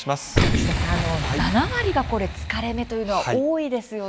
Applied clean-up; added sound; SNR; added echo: none; Boom; 1 dB; none.